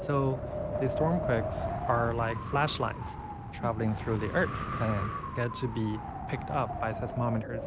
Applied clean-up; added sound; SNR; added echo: none; Wind; 4 dB; none.